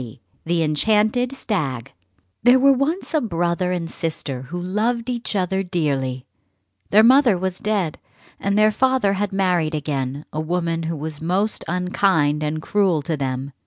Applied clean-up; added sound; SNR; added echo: none; none; none; none.